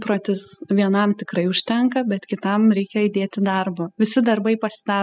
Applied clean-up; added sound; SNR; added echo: classical method spectral subtraction.